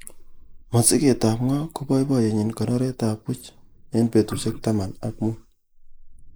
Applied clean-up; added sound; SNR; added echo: neural mask model Resemble Enhance denoiser.